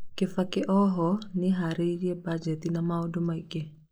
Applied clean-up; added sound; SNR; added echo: neural mask model Resemble Enhance denoiser.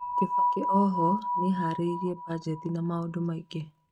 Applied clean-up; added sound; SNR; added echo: neural mask model RNNoise.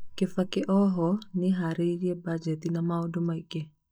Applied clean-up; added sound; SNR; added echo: neural mask model DeepFilterNet 3.